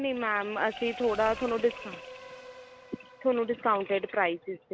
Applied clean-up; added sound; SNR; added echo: none; Race car, auto racing / Accelerating, revving, vroom; 18 dB; none.